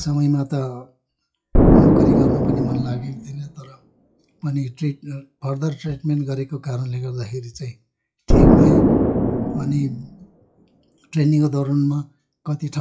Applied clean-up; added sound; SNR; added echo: classical method WPE with log-MMSE.